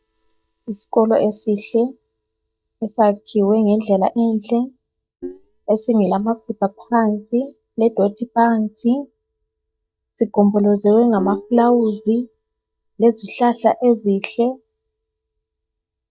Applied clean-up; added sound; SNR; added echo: neural mask model DeepFilterNet 3.